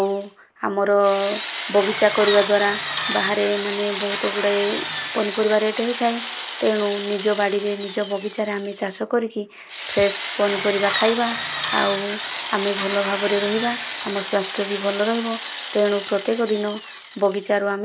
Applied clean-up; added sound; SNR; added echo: none; Drill; 7 dB; none.